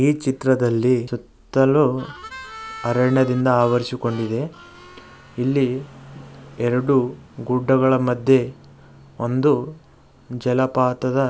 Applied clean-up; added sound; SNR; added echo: none; Harmonica; 18 dB; none.